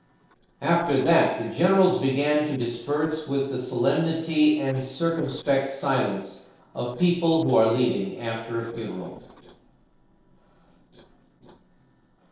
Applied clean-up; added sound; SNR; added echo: neural separator model SepFormer DNS4.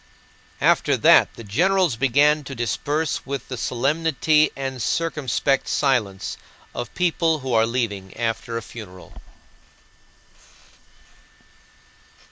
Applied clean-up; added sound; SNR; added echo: none; none; none; none.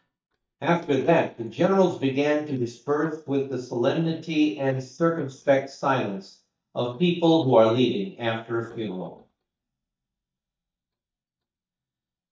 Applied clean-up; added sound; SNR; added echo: neural mask model DeepFilterNet 3.